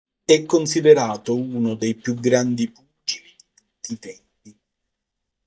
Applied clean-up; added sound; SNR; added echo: neural mask model DeepFilterNet 3.